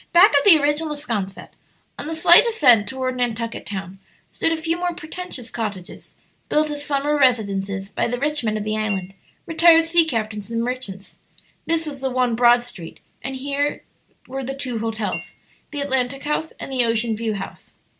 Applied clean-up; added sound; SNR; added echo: none; Chink, clink; 15 dB; none.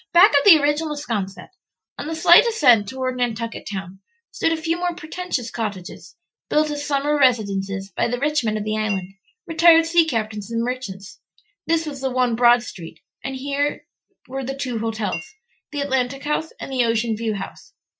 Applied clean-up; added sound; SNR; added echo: classical method Wiener filter.